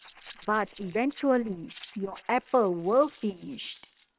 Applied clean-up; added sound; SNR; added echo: neural separator model SepFormer WHAM!.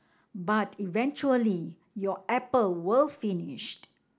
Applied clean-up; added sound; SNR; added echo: none; none; none; none.